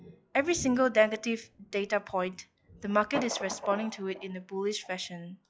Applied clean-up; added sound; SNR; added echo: classical method log-MMSE.